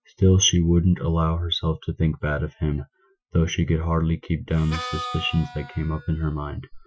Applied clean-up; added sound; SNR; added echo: classical method Wiener filter.